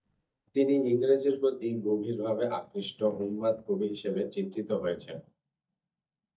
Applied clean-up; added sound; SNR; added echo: neural mask model DeepFilterNet 3.